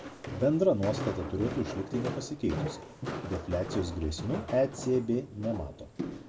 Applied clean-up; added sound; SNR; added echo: none; Walk, footsteps; 7 dB; reverberation time 0.2 s.